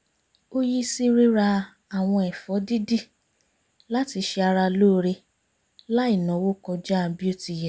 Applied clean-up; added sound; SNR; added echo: none; none; none; none.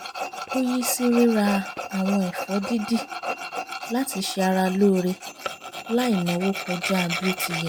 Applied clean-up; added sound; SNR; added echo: none; Tools; 8 dB; none.